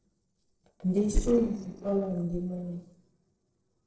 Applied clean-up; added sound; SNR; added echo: neural separator model SepFormer DNS4.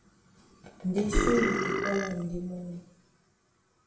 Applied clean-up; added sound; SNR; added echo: none; Burping, eructation; -4 dB; reverberation time 0.6 s.